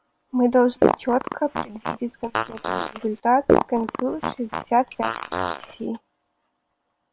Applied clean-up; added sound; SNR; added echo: neural separator model SepFormer WHAM!.